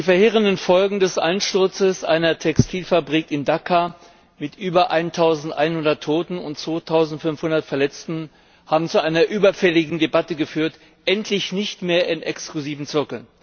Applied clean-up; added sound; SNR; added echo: none; none; none; none.